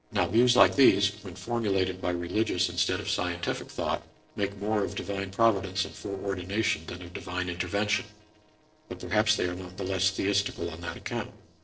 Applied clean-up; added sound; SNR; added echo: neural separator model SepFormer DNS4.